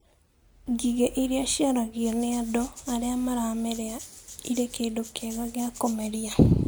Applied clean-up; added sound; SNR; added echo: none; Rattle (instrument); 19 dB; none.